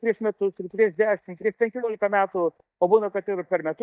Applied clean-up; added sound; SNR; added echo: neural mask model DeepFilterNet 3.